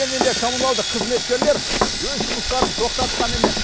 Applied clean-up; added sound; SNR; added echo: none; Sawing + Run; -1 dB; none.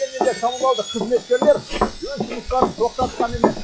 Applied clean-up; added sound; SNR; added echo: classical method log-MMSE.